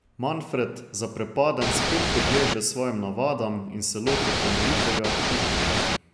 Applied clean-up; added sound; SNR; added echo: none; Ocean / Boat, Water vehicle; -4 dB; none.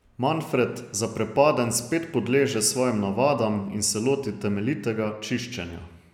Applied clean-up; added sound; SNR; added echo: none; none; none; none.